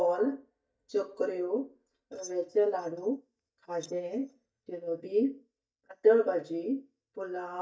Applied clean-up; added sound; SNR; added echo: neural mask model DeepFilterNet 3.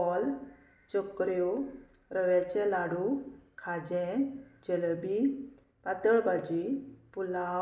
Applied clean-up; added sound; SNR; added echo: none; none; none; none.